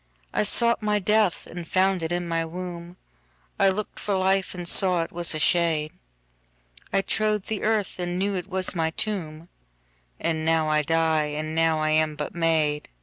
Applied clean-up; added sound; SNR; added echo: none; none; none; none.